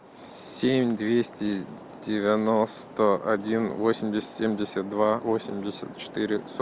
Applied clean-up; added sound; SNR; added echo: none; none; none; none.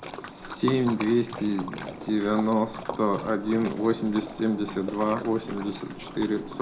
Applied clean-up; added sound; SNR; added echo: none; Splash, splatter; 13 dB; reverberation time 0.3 s.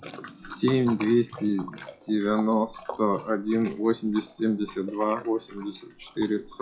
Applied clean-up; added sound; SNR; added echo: classical method WPE with log-MMSE.